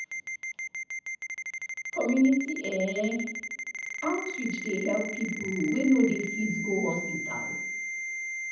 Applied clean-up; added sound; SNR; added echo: none; Ringtone; 6 dB; reverberation time 0.8 s.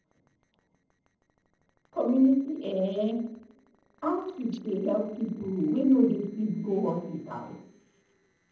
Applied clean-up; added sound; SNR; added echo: neural separator model SepFormer DNS4.